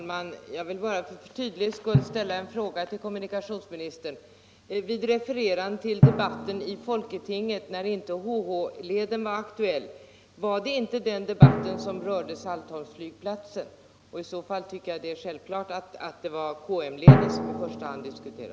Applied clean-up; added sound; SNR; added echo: none; Drum; -3 dB; none.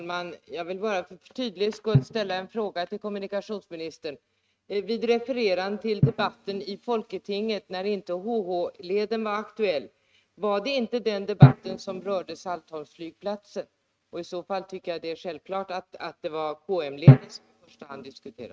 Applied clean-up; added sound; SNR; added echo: neural mask model RNNoise.